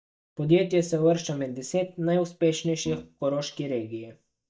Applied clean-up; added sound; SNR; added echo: neural mask model DeepFilterNet 3.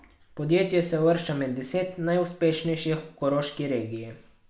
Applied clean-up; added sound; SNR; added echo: none; none; none; none.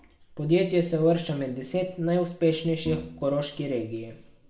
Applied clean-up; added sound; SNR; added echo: none; Bowed string instrument; 16 dB; reverberation time 0.8 s.